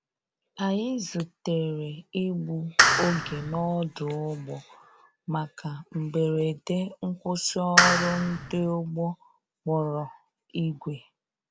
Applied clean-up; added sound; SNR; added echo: none; Clapping; -5 dB; none.